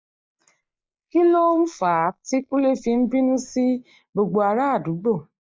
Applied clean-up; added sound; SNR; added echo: neural mask model Resemble Enhance denoiser.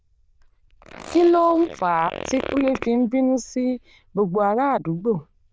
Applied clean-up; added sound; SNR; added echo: neural diffusion model UNIVERSE++.